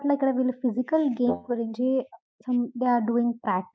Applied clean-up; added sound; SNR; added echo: neural mask model DeepFilterNet 3.